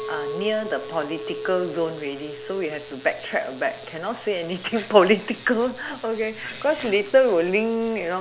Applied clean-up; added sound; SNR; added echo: none; Chink, clink; 14 dB; none.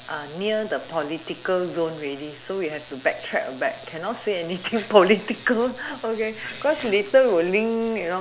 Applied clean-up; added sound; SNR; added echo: none; none; none; none.